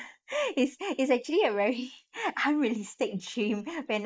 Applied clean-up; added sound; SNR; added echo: neural mask model Resemble Enhance denoiser.